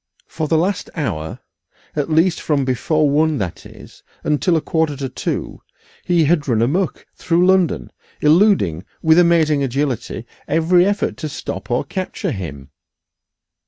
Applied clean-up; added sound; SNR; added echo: none; none; none; none.